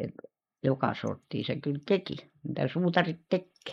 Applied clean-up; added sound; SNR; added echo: neural mask model Resemble Enhance denoiser.